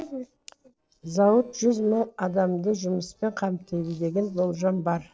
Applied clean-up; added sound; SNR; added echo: neural separator model SepFormer DNS4.